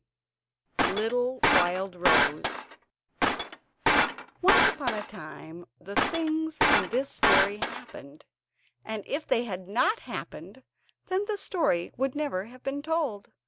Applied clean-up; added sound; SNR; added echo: none; Shatter; -4 dB; none.